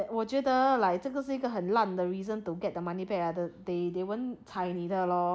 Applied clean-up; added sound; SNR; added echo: none; none; none; none.